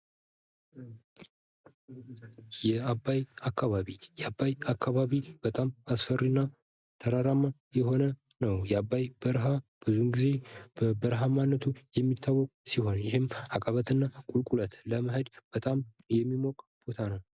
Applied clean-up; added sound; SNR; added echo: none; none; none; none.